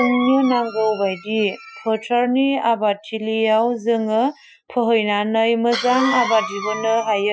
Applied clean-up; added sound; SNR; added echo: classical method Wiener filter.